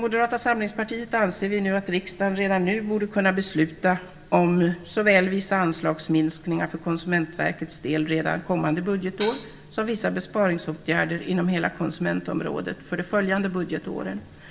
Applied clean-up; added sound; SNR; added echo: none; Hi-hat; 14 dB; reverberation time 2.7 s.